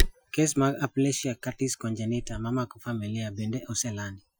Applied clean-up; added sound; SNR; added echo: classical method Wiener filter.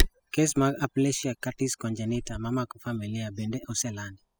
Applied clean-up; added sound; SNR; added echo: classical method spectral subtraction.